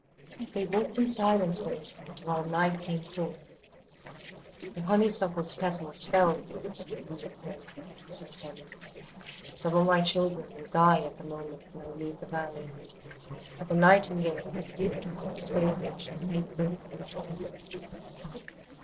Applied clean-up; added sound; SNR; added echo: neural separator model SepFormer DNS4.